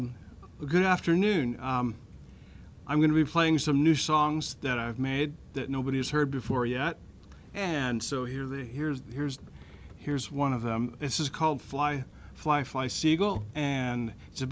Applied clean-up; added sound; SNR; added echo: none; none; none; none.